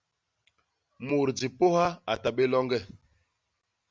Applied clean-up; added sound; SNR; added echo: none; none; none; none.